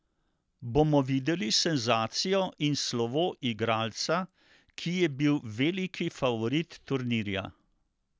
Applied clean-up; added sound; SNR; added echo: none; none; none; none.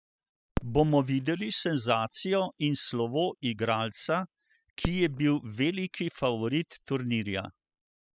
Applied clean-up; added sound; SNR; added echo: classical method spectral subtraction.